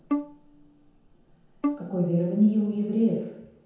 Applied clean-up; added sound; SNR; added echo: none; Bowed string instrument; 7 dB; reverberation time 0.9 s.